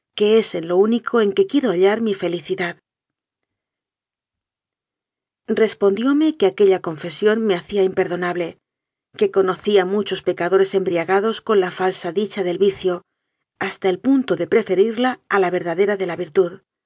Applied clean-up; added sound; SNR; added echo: none; none; none; none.